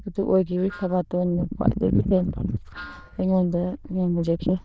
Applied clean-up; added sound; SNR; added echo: neural diffusion model UNIVERSE++.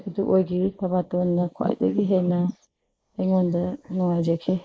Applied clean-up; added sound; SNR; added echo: neural mask model Resemble Enhance denoiser.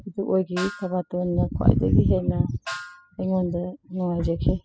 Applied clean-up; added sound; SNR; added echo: classical method spectral subtraction.